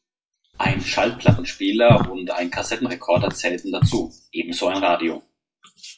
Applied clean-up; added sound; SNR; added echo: classical method WPE with log-MMSE.